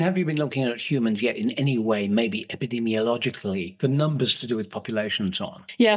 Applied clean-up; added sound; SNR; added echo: neural mask model DeepFilterNet 3.